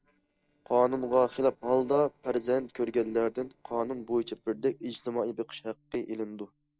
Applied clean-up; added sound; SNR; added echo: neural separator model SepFormer DNS4.